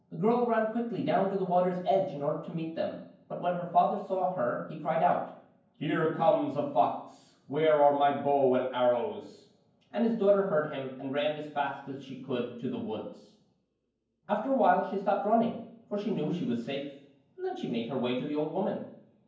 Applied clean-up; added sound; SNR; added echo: none; none; none; reverberation time 0.9 s.